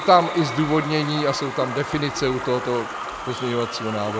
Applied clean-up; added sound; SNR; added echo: none; Crowd / Cheering + Stream; 8 dB; none.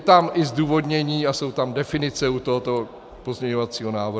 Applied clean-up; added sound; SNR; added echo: none; none; none; none.